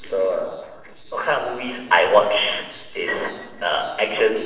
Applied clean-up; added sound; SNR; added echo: neural separator model SepFormer DNS4.